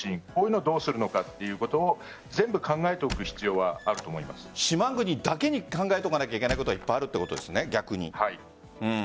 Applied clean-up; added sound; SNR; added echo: none; Squeak; 14 dB; none.